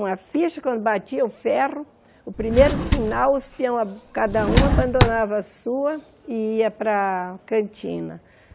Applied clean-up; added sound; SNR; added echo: none; Drawer open or close; 0 dB; none.